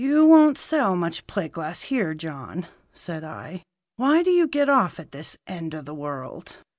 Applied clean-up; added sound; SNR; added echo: none; none; none; none.